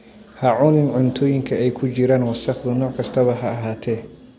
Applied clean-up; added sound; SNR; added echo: none; none; none; none.